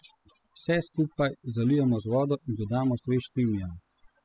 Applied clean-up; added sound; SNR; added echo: classical method spectral subtraction.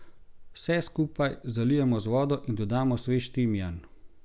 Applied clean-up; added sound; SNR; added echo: none; none; none; none.